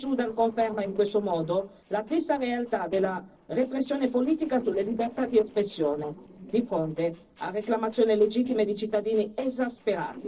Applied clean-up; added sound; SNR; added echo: neural separator model SepFormer DNS4.